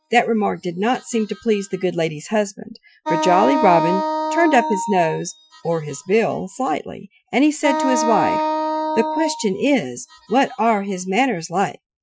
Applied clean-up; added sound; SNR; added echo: classical method Wiener filter.